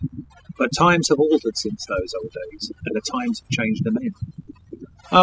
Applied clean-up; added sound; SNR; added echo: classical method spectral subtraction.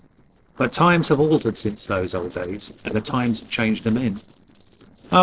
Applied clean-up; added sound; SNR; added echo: neural separator model SepFormer DNS4.